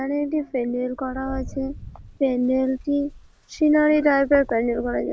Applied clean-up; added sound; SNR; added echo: none; Rain; 18 dB; none.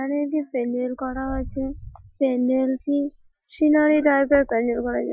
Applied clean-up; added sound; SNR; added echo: classical method Wiener filter.